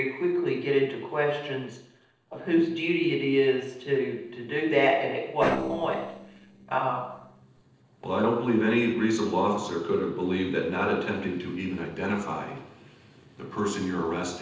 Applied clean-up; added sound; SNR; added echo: neural separator model SepFormer DNS4.